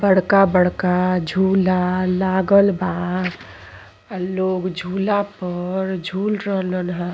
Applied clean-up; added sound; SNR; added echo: none; none; none; none.